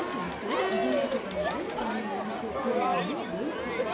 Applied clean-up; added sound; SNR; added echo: none; Crowd; -5 dB; reverberation time 0.9 s.